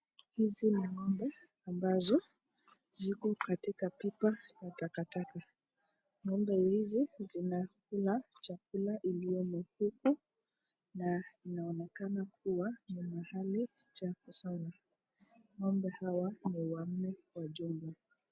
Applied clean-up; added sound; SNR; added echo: none; none; none; none.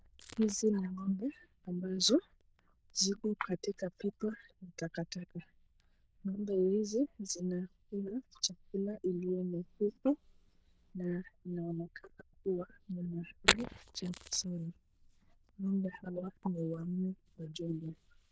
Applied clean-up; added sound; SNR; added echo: neural diffusion model UNIVERSE++.